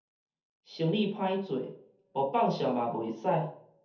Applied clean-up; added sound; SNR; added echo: none; none; none; reverberation time 0.5 s.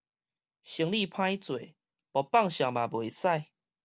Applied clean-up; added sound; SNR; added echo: none; none; none; none.